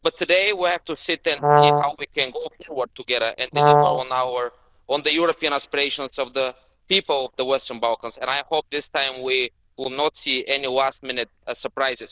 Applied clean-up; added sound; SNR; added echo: neural diffusion model UNIVERSE++.